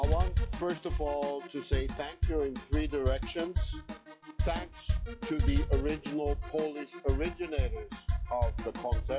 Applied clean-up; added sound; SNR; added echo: classical method log-MMSE.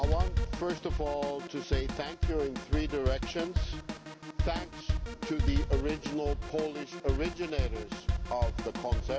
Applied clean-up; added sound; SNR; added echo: none; Drum kit; -3 dB; none.